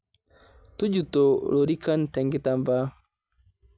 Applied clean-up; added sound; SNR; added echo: none; none; none; none.